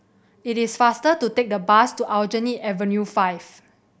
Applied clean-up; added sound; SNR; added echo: none; none; none; none.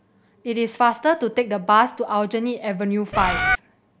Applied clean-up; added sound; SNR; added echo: none; Bird; -1 dB; none.